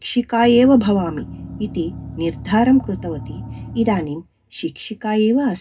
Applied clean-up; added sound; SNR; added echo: none; Engine; 13 dB; reverberation time 0.2 s.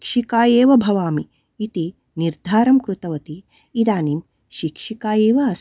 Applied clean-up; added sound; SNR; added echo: none; none; none; none.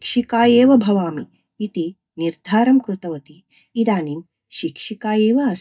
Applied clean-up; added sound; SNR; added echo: neural mask model DeepFilterNet 3.